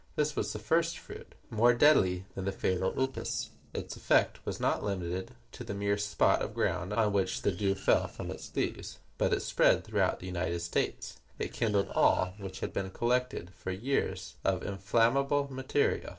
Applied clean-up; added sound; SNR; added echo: neural separator model SepFormer DNS4.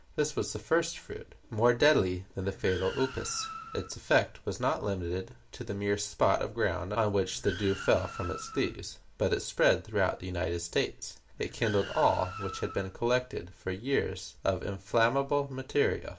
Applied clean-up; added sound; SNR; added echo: none; Car; 15 dB; reverberation time 0.2 s.